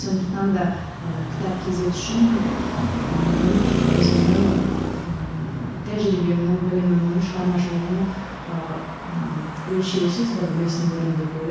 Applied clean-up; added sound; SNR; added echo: none; Traffic noise, roadway noise; 4 dB; reverberation time 1.1 s.